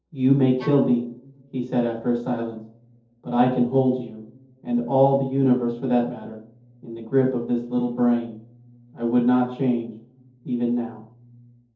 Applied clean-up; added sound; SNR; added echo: neural separator model SepFormer DNS4.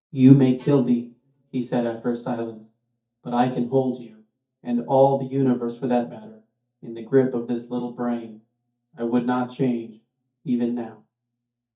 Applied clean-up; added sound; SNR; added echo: neural mask model DeepFilterNet 3.